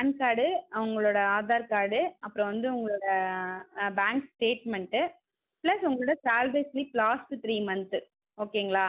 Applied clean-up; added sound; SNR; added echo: none; none; none; none.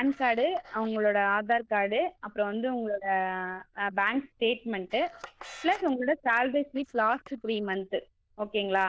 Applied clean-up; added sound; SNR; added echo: neural diffusion model UNIVERSE++.